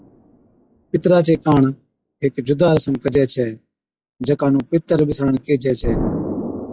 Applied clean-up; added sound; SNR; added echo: classical method log-MMSE.